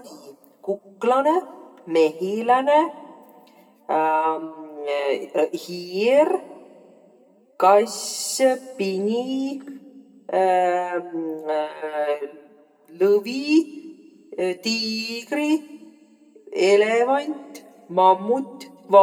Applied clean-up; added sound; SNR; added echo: none; none; none; reverberation time 1.3 s.